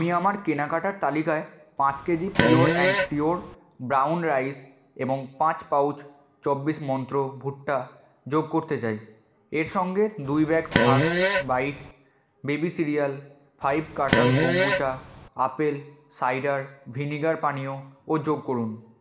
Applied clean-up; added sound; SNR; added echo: none; Fart; -3 dB; reverberation time 0.7 s.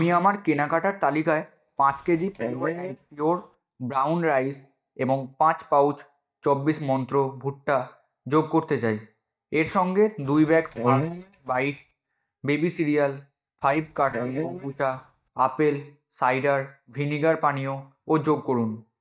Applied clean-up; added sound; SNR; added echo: neural mask model DeepFilterNet 3.